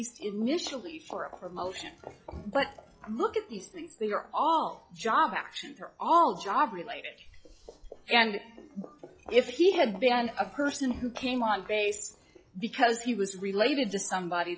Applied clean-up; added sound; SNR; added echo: classical method log-MMSE.